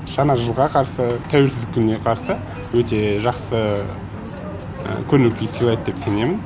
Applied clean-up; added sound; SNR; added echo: none; none; none; none.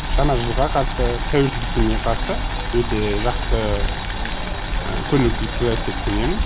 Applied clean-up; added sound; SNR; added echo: none; Boiling; 0 dB; none.